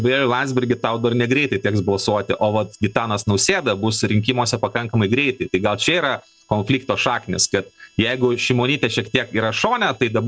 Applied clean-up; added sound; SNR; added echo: neural separator model SepFormer DNS4.